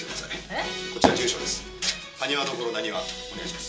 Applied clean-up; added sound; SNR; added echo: none; Fireworks; -2 dB; reverberation time 0.2 s.